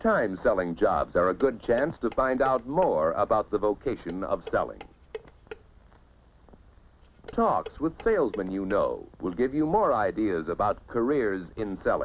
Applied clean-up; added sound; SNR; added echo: none; Dishes, pots, and pans; 19 dB; none.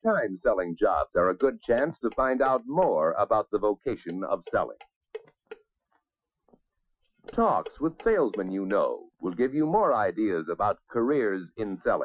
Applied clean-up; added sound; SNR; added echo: classical method Wiener filter.